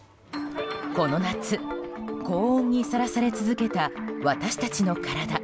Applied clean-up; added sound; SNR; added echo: none; none; none; none.